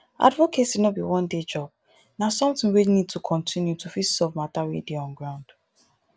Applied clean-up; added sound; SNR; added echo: none; none; none; none.